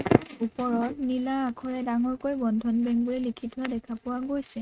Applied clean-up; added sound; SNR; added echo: neural mask model RNNoise.